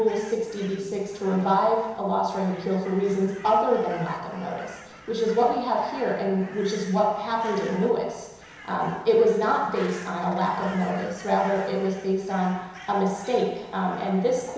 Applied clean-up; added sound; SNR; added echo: none; Crow; 20 dB; reverberation time 1.0 s.